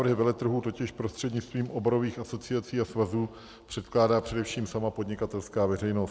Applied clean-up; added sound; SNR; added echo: none; none; none; none.